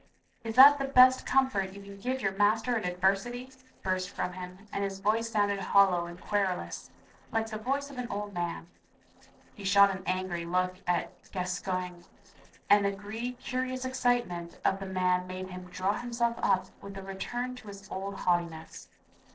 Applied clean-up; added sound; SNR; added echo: neural separator model SepFormer DNS4.